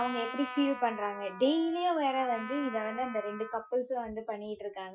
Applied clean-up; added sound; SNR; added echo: classical method Wiener filter.